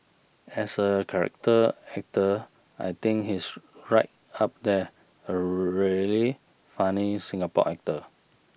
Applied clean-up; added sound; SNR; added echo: none; none; none; none.